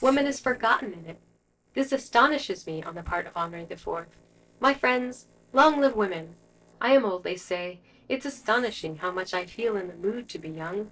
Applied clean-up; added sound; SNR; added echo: neural separator model SepFormer DNS4.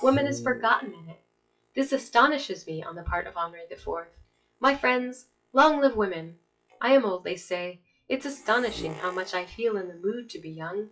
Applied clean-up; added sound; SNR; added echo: classical method WPE with log-MMSE.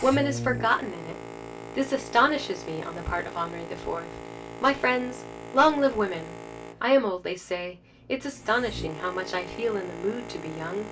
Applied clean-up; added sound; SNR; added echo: none; Boat, Water vehicle; 11 dB; reverberation time 0.2 s.